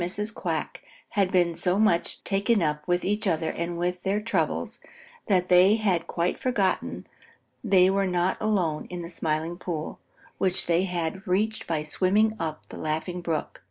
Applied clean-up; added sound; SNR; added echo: none; none; none; none.